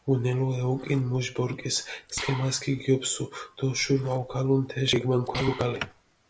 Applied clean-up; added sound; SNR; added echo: none; Liquid; 16 dB; none.